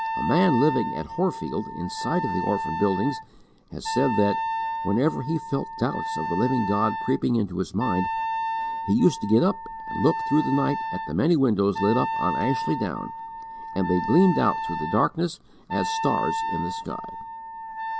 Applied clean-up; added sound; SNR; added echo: none; Wind instrument, woodwind instrument; 5 dB; none.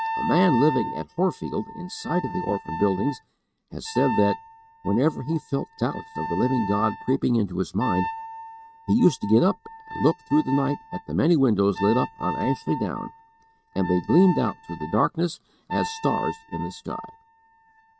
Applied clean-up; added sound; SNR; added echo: neural mask model RNNoise.